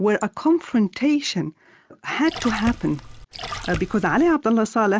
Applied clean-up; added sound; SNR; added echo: none; Splash, splatter; 12 dB; none.